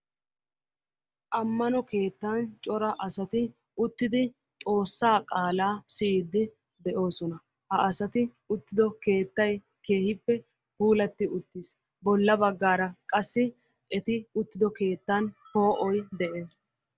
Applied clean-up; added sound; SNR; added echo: none; none; none; none.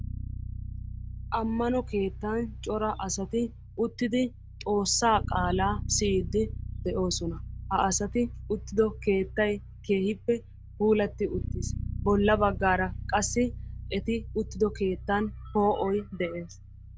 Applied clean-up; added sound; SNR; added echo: none; Bass guitar; 9 dB; none.